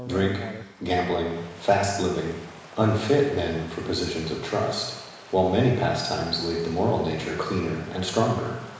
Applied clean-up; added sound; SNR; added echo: none; Stream; 18 dB; reverberation time 1.0 s.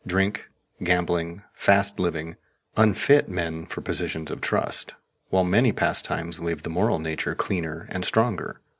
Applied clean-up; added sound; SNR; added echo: none; none; none; none.